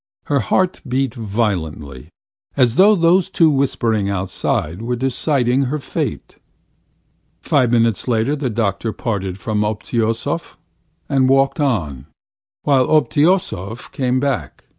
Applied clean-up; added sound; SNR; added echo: none; none; none; none.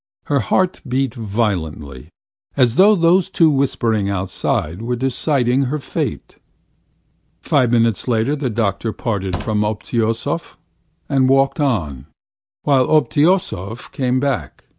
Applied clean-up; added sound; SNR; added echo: none; Slam; 15 dB; none.